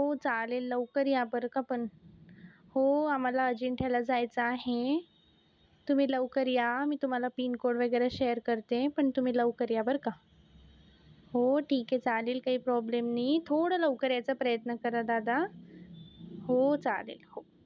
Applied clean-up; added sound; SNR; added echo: none; none; none; none.